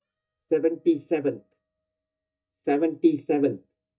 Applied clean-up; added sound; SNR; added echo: neural mask model DeepFilterNet 3.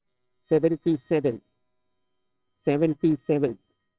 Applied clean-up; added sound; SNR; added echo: neural separator model SepFormer WHAMR!.